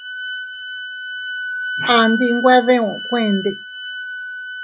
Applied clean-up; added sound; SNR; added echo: none; Wind instrument, woodwind instrument; 7 dB; none.